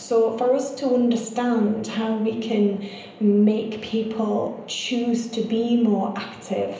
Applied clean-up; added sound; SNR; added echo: none; none; none; reverberation time 0.8 s.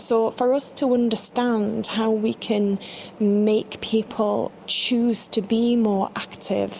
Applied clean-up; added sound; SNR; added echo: none; none; none; none.